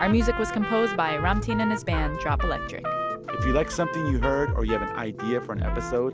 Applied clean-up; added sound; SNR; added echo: none; Trumpet; 7 dB; none.